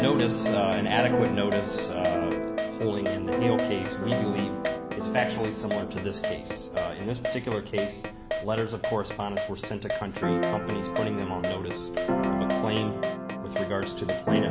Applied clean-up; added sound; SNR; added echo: none; Keyboard (musical) + Keyboard (musical); -1 dB; none.